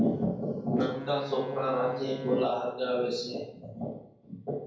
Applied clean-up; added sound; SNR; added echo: none; Wind instrument, woodwind instrument; 13 dB; reverberation time 0.5 s.